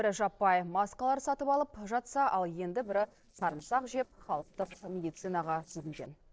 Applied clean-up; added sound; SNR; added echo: neural separator model SepFormer DNS4.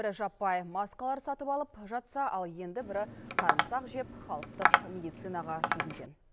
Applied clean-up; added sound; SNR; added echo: none; Tap; -4 dB; none.